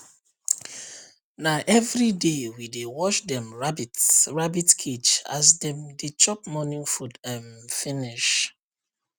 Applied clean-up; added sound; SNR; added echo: none; none; none; none.